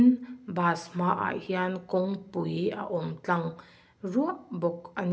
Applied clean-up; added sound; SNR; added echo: none; none; none; none.